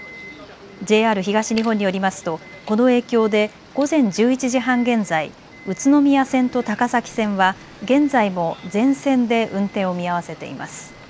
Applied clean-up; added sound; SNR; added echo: none; none; none; none.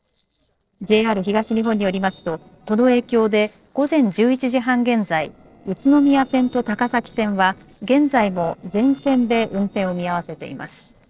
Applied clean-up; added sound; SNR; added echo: neural separator model SepFormer DNS4.